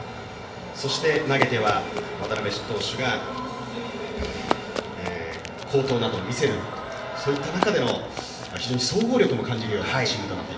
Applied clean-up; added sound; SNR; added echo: none; Run; 10 dB; reverberation time 0.9 s.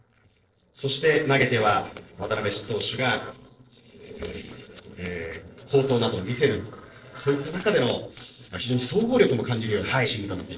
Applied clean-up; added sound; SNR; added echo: neural separator model SepFormer DNS4.